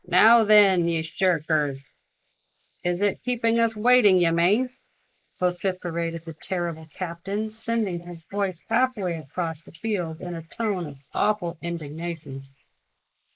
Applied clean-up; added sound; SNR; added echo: neural mask model Resemble Enhance denoiser.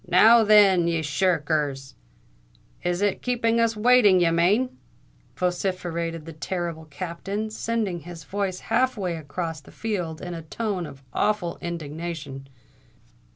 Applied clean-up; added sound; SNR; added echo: none; none; none; none.